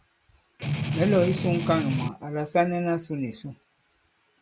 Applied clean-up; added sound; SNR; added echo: none; Strum; 0 dB; none.